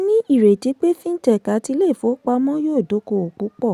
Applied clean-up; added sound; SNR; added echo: none; none; none; none.